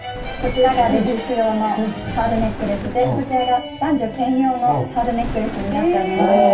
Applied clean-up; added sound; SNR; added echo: none; Thunder; 11 dB; reverberation time 0.2 s.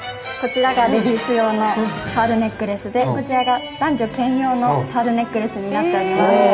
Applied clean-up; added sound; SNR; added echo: none; none; none; none.